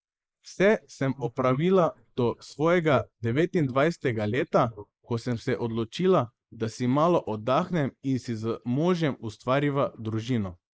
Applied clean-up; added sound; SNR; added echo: neural mask model Resemble Enhance denoiser.